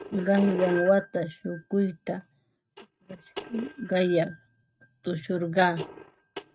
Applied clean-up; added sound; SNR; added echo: neural mask model RNNoise.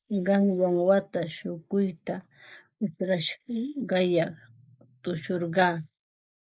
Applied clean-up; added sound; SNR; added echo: neural mask model Resemble Enhance denoiser.